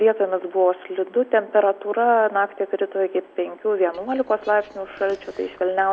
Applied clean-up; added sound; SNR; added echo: none; none; none; none.